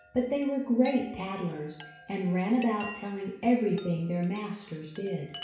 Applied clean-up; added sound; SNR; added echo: none; Chime; 19 dB; reverberation time 0.7 s.